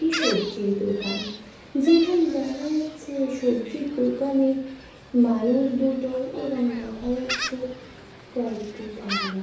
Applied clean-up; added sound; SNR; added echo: none; Gull, seagull; 12 dB; reverberation time 0.7 s.